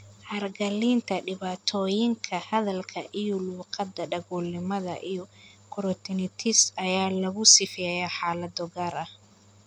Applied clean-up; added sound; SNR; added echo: none; none; none; none.